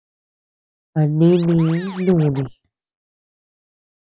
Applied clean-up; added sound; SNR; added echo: neural mask model Resemble Enhance denoiser.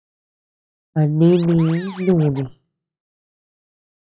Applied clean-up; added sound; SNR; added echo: classical method log-MMSE.